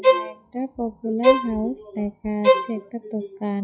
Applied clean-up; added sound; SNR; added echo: classical method log-MMSE.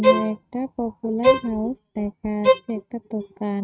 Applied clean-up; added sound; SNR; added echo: neural mask model RNNoise.